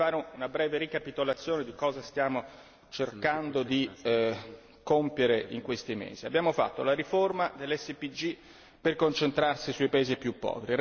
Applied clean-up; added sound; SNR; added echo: none; none; none; none.